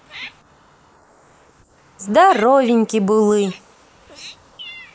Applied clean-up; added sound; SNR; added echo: neural mask model Resemble Enhance denoiser.